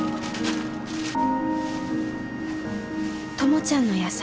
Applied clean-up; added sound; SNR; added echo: none; Wind instrument, woodwind instrument; 18 dB; none.